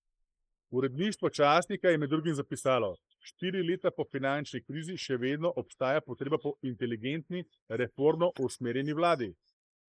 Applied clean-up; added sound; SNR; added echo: neural mask model Resemble Enhance denoiser.